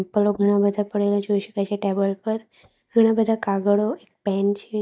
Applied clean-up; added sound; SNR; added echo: neural mask model DeepFilterNet 3.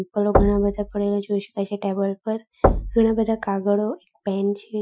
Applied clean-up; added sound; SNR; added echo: classical method Wiener filter.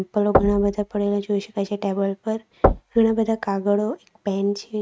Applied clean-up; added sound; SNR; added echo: neural mask model RNNoise.